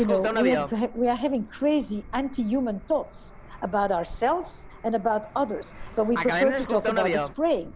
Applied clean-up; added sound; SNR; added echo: none; Fixed-wing aircraft, airplane; 6 dB; none.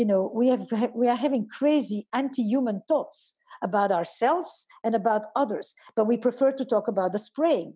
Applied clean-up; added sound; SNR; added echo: none; none; none; none.